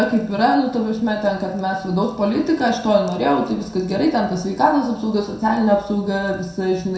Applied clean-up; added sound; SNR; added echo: none; none; none; reverberation time 0.6 s.